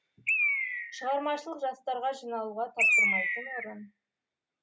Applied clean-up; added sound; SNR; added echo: none; Bird; -4 dB; none.